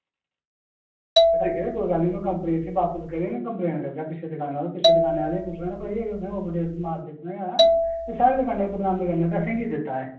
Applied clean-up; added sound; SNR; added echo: none; Marimba, xylophone; -2 dB; reverberation time 0.6 s.